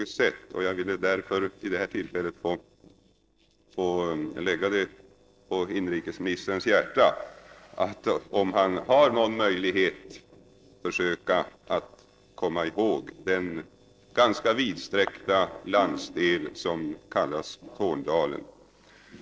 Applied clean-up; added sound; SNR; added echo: neural separator model SepFormer DNS4.